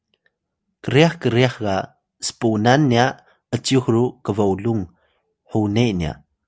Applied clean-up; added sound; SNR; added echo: none; none; none; none.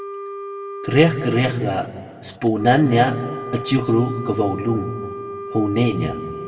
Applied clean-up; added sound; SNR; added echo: none; Wind instrument, woodwind instrument; 11 dB; reverberation time 1.8 s.